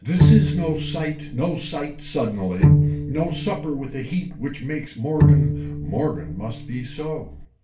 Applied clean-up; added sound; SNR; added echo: none; Bowed string instrument; -3 dB; reverberation time 0.3 s.